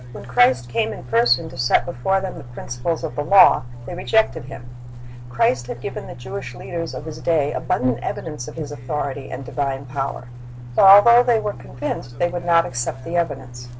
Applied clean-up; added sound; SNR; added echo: none; Chirp, tweet; 18 dB; none.